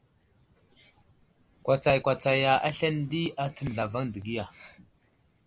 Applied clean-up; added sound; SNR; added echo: none; none; none; none.